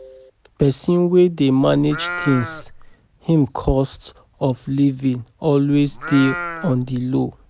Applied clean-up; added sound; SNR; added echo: none; Livestock, farm animals, working animals; 10 dB; none.